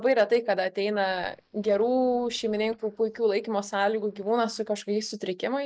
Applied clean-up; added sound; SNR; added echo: neural mask model DeepFilterNet 3.